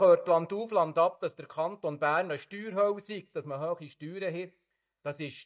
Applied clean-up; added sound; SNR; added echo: neural mask model DeepFilterNet 3.